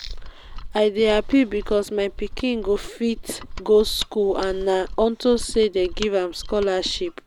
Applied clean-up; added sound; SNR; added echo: none; Mechanisms; 12 dB; none.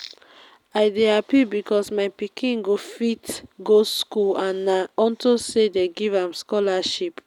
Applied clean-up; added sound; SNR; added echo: none; none; none; none.